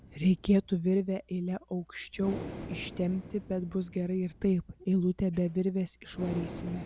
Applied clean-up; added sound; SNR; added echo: none; Breathing; 15 dB; none.